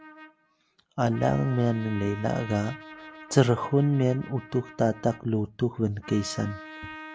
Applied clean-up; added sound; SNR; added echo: none; Trumpet; 17 dB; none.